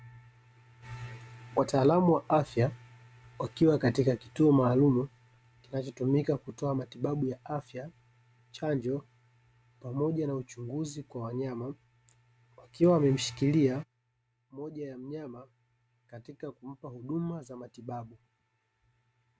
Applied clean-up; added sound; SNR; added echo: none; none; none; none.